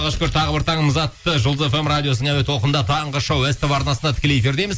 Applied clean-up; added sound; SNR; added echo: none; none; none; none.